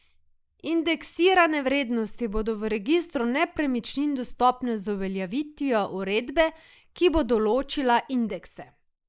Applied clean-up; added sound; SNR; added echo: neural mask model Resemble Enhance denoiser.